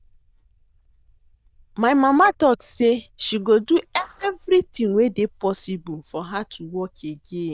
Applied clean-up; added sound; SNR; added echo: neural diffusion model UNIVERSE++.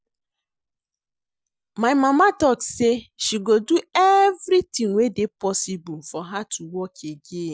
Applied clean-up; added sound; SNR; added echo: none; none; none; none.